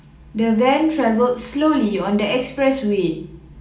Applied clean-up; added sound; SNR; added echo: none; none; none; reverberation time 0.4 s.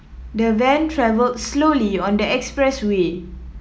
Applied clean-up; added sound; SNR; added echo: none; none; none; none.